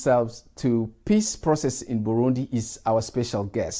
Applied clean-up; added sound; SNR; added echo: none; none; none; none.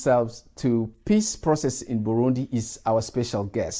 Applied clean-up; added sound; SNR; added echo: neural mask model Resemble Enhance denoiser.